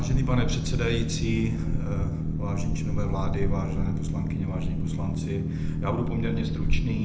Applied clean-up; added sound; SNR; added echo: none; Boat, Water vehicle; -4 dB; reverberation time 0.7 s.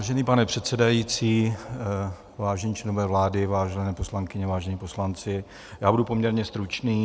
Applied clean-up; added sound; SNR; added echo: none; none; none; none.